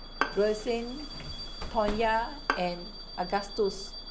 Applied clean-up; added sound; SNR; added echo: none; Bus / Alarm + Bowed string instrument; 5 dB; none.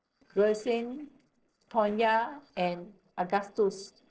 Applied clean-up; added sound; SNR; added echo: neural separator model SepFormer DNS4.